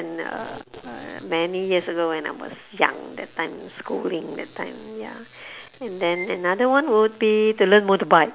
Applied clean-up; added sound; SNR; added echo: none; Bowed string instrument; 18 dB; none.